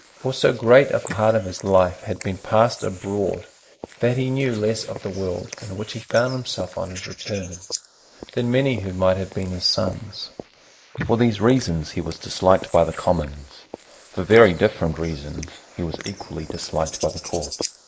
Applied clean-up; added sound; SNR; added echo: neural mask model Resemble Enhance denoiser.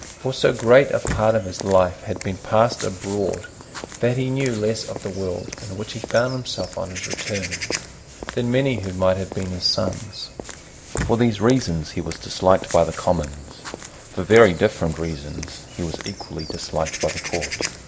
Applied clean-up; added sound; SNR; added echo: none; Walk, footsteps / Bird vocalization, bird call, bird song; 11 dB; none.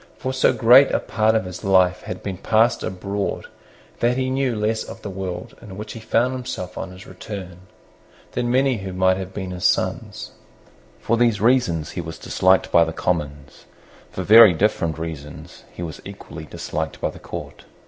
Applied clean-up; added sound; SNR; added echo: none; none; none; none.